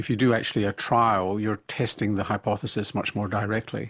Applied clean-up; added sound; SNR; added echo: none; none; none; none.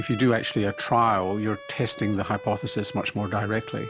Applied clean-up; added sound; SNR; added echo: none; Bowed string instrument; 16 dB; none.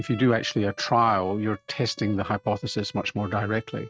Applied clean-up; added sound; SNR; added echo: neural mask model RNNoise.